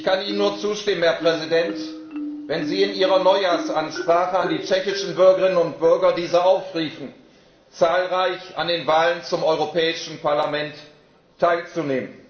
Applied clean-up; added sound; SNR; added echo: none; Marimba, xylophone; 14 dB; reverberation time 0.9 s.